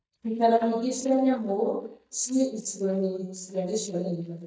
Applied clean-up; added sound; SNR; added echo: neural mask model DeepFilterNet 3.